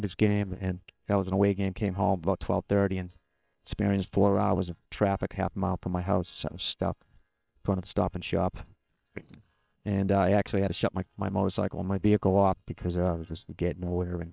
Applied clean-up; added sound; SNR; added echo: neural separator model SepFormer WHAM!.